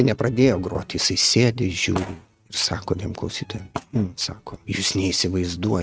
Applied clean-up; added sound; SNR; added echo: neural mask model RNNoise.